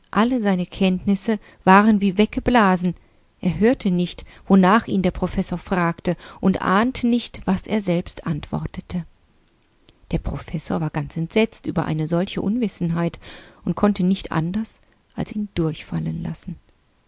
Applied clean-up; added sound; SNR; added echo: none; none; none; none.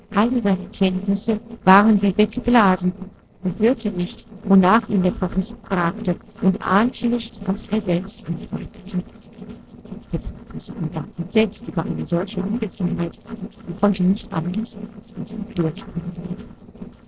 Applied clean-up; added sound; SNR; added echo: neural separator model SepFormer DNS4.